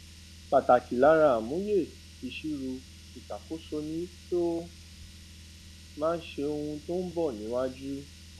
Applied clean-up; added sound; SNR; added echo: none; Car; 18 dB; none.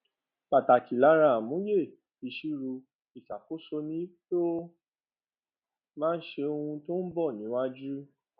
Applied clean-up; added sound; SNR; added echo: none; none; none; none.